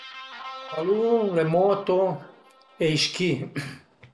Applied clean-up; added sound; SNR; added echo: none; Guitar; 18 dB; none.